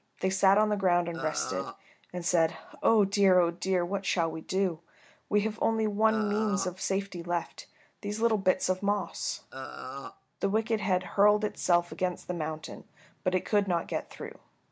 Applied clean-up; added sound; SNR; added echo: none; Burping, eructation; 10 dB; none.